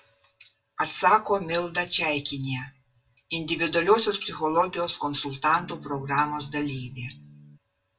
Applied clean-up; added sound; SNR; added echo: none; Electric guitar / Strum; 18 dB; reverberation time 0.2 s.